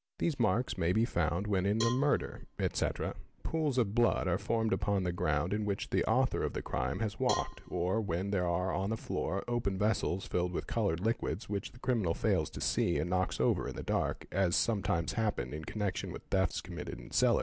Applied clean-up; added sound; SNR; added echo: none; Cowbell; 14 dB; none.